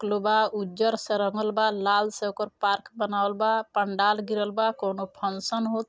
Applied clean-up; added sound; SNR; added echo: none; none; none; none.